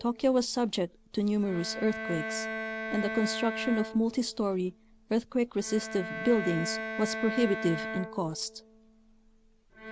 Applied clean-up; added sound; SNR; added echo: none; Bowed string instrument; 8 dB; none.